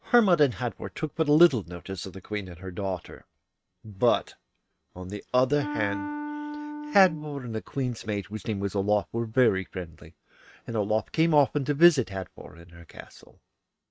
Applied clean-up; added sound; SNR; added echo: neural mask model RNNoise.